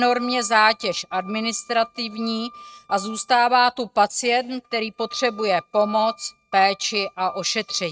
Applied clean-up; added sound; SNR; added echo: neural mask model RNNoise.